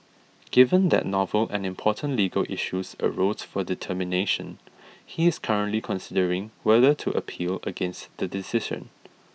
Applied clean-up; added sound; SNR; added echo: none; none; none; none.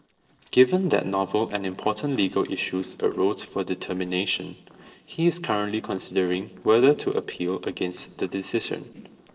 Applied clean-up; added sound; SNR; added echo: neural separator model SepFormer DNS4.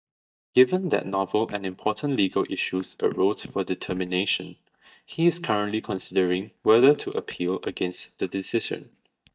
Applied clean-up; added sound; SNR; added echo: neural mask model DeepFilterNet 3.